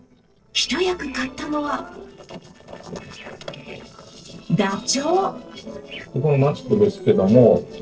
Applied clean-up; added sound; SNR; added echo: neural separator model SepFormer DNS4.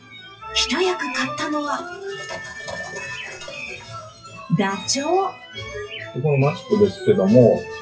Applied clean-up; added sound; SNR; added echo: classical method WPE with log-MMSE.